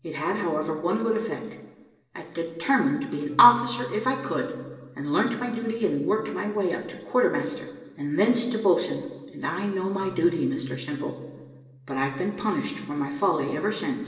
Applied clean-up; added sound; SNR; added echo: neural separator model SepFormer DNS4.